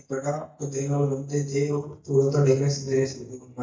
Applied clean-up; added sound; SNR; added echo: neural mask model DeepFilterNet 3.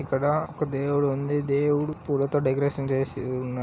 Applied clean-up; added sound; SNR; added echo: none; none; none; none.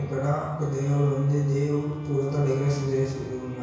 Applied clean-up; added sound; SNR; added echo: none; Bowed string instrument; 19 dB; reverberation time 1.1 s.